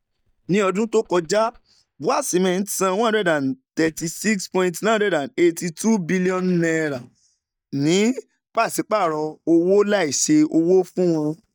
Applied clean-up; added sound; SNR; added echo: neural mask model DeepFilterNet 3.